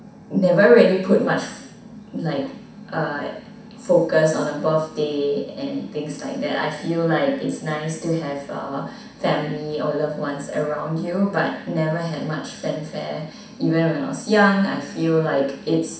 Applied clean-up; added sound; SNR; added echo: none; none; none; reverberation time 0.7 s.